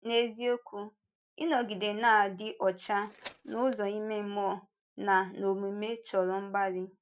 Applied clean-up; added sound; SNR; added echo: neural mask model RNNoise.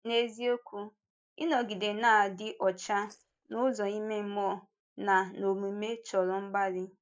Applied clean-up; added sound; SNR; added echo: neural mask model DeepFilterNet 3.